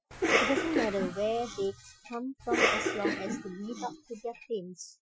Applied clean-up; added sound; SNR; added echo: classical method Wiener filter.